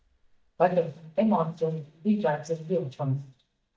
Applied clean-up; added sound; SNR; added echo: neural mask model DeepFilterNet 3.